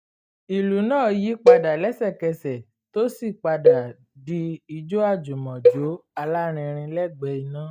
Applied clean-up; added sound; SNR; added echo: neural mask model DeepFilterNet 3.